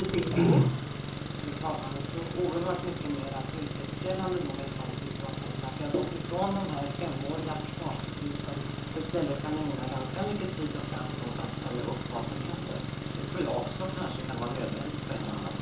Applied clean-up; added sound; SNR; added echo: none; Engine; 2 dB; reverberation time 0.6 s.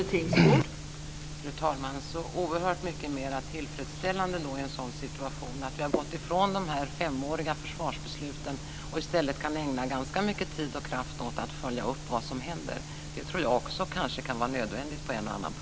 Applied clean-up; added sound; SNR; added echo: none; none; none; none.